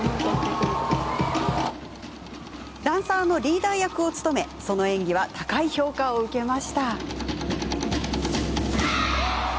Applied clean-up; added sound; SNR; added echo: none; none; none; none.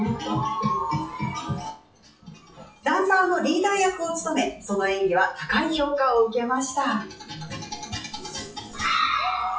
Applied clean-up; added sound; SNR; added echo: classical method WPE with log-MMSE.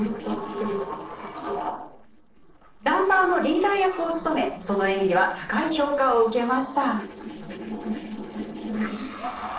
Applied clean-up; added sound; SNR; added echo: neural separator model SepFormer DNS4.